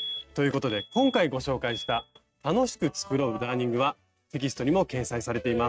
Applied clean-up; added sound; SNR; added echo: neural mask model RNNoise.